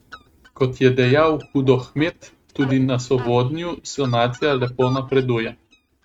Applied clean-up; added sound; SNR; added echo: neural mask model RNNoise.